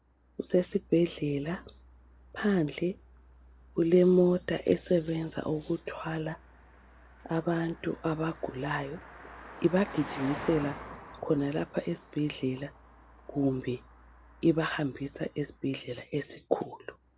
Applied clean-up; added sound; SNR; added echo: none; Car passing by; 18 dB; none.